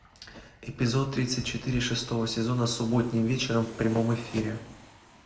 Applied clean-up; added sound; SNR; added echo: none; Aircraft; 19 dB; reverberation time 0.5 s.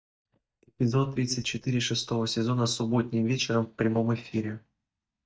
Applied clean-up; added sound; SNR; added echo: neural mask model DeepFilterNet 3.